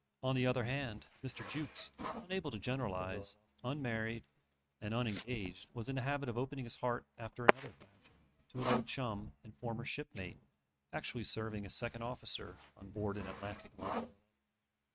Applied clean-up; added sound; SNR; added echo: neural mask model RNNoise.